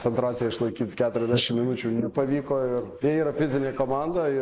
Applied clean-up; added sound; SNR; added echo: neural mask model Resemble Enhance denoiser.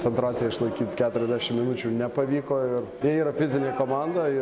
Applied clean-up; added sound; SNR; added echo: none; none; none; none.